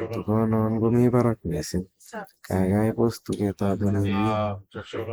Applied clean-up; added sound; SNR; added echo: neural mask model Resemble Enhance denoiser.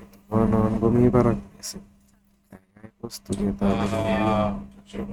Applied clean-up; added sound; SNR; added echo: neural mask model RNNoise.